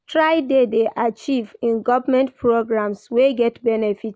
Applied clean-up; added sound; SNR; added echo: none; none; none; none.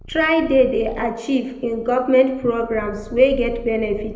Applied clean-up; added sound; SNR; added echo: none; Purr; 17 dB; reverberation time 0.7 s.